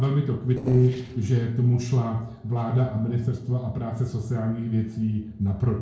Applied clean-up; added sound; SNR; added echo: neural separator model SepFormer DNS4.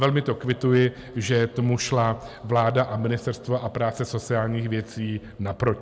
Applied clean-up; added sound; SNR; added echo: none; none; none; none.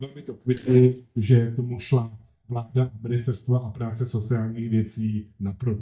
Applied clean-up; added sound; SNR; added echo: neural mask model DeepFilterNet 3.